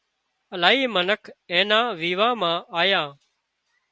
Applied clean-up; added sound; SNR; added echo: none; none; none; none.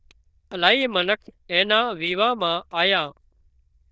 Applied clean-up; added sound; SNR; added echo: neural diffusion model UNIVERSE++.